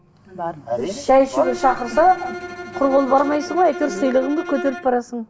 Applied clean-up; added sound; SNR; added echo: none; Bowed string instrument; 12 dB; none.